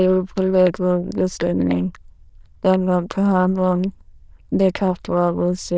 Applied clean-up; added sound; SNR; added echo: neural diffusion model UNIVERSE++.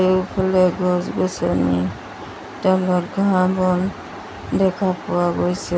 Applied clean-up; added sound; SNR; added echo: none; none; none; none.